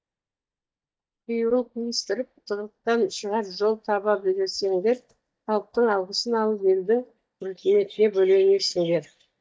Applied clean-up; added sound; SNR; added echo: neural mask model DeepFilterNet 3.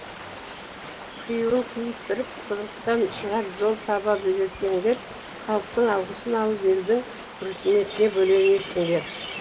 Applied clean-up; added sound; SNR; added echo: none; Stream; 14 dB; reverberation time 1.7 s.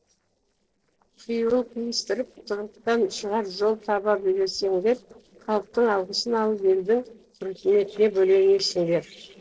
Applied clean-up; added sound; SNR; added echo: neural separator model SepFormer DNS4.